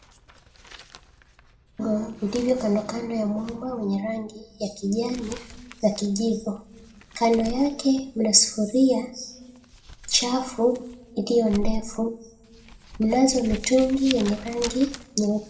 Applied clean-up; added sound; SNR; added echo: none; Crumpling, crinkling; 13 dB; reverberation time 0.4 s.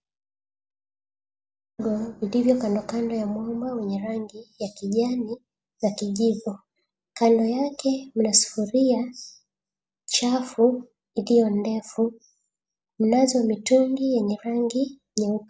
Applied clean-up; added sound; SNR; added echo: none; none; none; none.